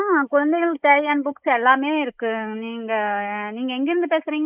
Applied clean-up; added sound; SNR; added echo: neural mask model Resemble Enhance denoiser.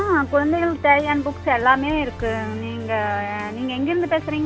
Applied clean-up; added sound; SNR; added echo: none; Musical instrument; 12 dB; none.